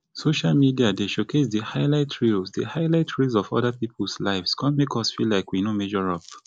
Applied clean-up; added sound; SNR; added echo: none; none; none; none.